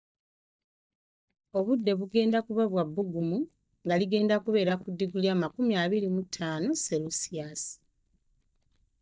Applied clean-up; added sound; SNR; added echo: neural mask model DeepFilterNet 3.